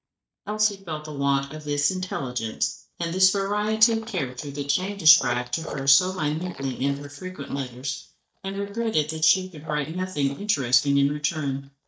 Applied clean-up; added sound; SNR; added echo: neural mask model DeepFilterNet 3.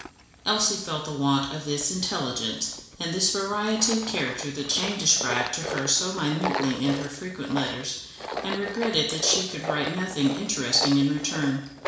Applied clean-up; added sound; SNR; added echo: none; Tools; 10 dB; reverberation time 0.7 s.